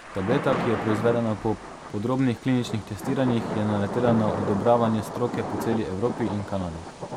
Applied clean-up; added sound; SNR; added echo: none; Thunder / Rain; 6 dB; none.